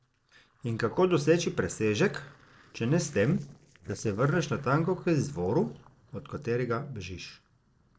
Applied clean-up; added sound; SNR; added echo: neural separator model SepFormer DNS4.